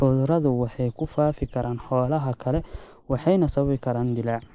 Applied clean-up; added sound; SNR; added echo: neural mask model Resemble Enhance denoiser.